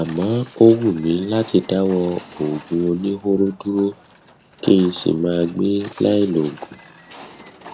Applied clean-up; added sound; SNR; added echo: none; Walk, footsteps; 19 dB; none.